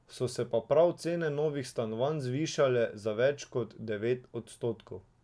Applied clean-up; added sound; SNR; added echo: none; none; none; none.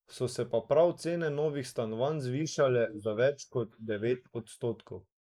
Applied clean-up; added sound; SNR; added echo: neural mask model Resemble Enhance denoiser.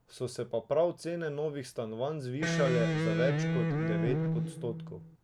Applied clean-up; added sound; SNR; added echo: none; Electric guitar; -3 dB; none.